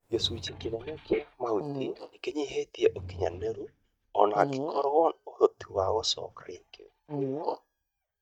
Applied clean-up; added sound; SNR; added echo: neural mask model DeepFilterNet 3.